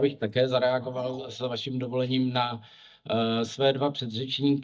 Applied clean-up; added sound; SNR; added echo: neural mask model DeepFilterNet 3.